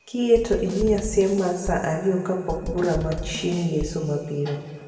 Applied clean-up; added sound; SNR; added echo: none; Drum / Drum kit; 9 dB; reverberation time 2.0 s.